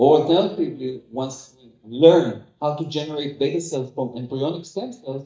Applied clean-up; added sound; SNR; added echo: neural mask model DeepFilterNet 3.